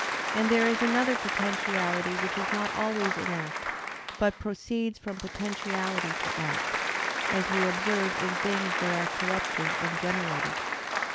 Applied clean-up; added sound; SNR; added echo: none; Applause; -1 dB; none.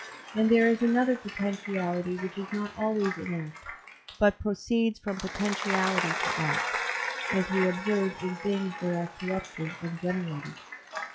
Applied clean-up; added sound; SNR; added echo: classical method log-MMSE.